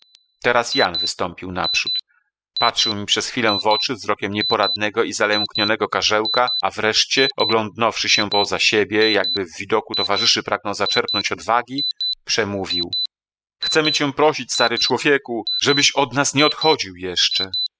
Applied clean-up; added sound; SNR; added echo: classical method spectral subtraction.